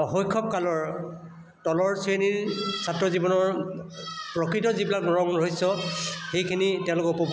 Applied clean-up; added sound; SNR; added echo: none; none; none; none.